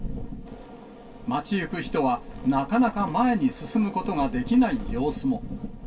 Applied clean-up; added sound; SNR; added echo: none; none; none; reverberation time 0.1 s.